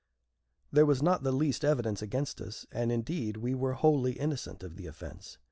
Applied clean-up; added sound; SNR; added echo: none; none; none; none.